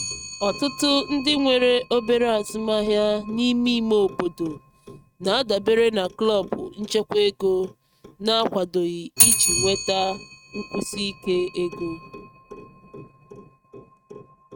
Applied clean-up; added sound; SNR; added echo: neural mask model RNNoise.